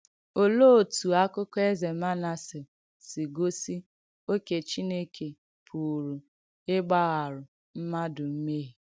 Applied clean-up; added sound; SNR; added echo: none; none; none; none.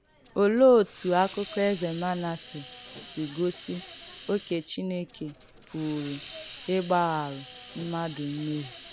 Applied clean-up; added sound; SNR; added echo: none; Hiss; 13 dB; none.